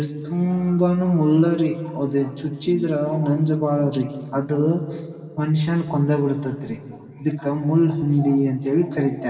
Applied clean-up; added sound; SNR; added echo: none; none; none; reverberation time 2.6 s.